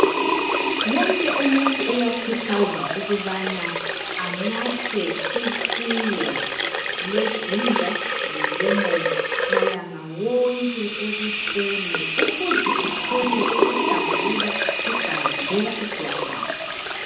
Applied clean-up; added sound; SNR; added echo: none; Sink (filling or washing) / Water tap, faucet; -4 dB; reverberation time 0.8 s.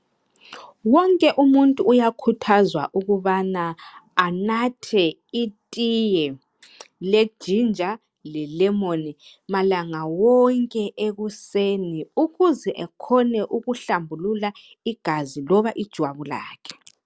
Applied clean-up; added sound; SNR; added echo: none; none; none; none.